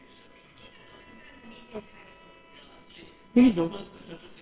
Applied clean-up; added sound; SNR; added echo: neural separator model SepFormer WHAMR!.